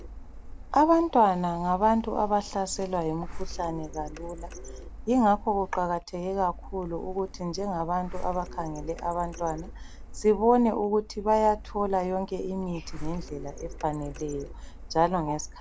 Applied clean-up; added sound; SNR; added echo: none; Printer; 11 dB; none.